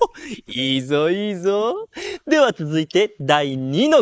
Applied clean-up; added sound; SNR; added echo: neural mask model Resemble Enhance denoiser.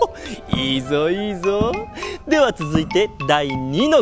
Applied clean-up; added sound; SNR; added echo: none; Walk, footsteps; 11 dB; none.